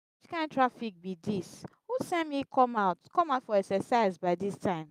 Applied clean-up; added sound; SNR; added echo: none; none; none; none.